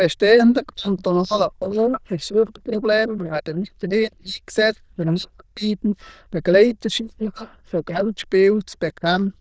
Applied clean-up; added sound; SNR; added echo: neural diffusion model UNIVERSE++.